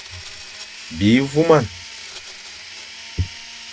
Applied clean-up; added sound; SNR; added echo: none; Domestic sounds, home sounds; 14 dB; none.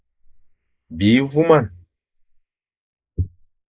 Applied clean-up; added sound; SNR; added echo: neural mask model Resemble Enhance denoiser.